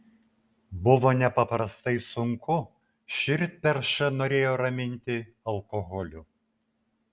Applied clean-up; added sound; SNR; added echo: none; none; none; none.